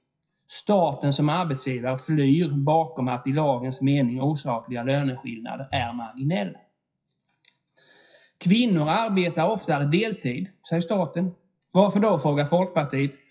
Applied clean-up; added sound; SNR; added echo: classical method WPE with log-MMSE.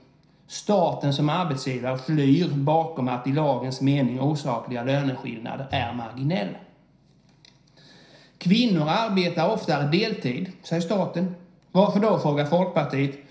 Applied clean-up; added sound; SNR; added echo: none; Bowed string instrument; 17 dB; reverberation time 0.5 s.